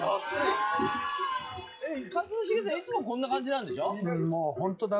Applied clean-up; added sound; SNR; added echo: classical method log-MMSE.